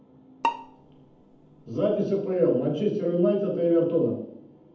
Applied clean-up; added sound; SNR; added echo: none; Bowed string instrument; 10 dB; reverberation time 0.8 s.